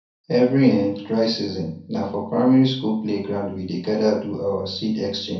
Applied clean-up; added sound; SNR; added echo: none; none; none; reverberation time 0.5 s.